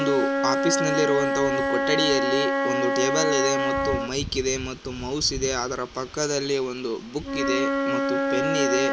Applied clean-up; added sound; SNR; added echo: none; Wind instrument, woodwind instrument; -1 dB; none.